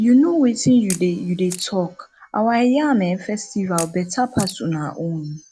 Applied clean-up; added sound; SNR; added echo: none; Camera; 14 dB; none.